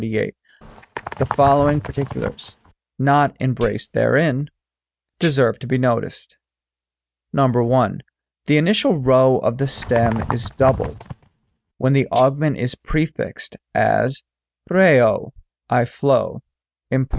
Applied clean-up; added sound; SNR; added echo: neural mask model RNNoise.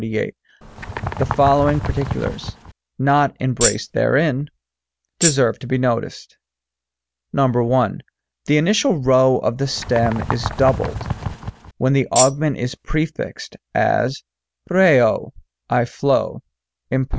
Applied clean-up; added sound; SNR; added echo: none; Tambourine + Bird; 5 dB; none.